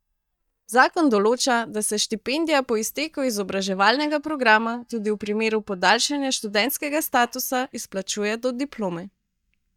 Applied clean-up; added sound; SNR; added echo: neural mask model DeepFilterNet 3.